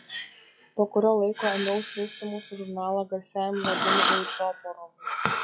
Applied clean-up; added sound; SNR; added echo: classical method log-MMSE.